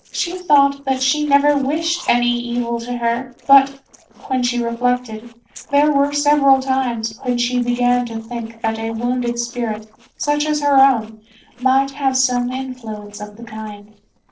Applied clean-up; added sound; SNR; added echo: neural separator model SepFormer DNS4.